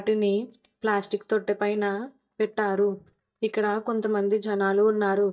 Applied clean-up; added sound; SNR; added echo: neural mask model DeepFilterNet 3.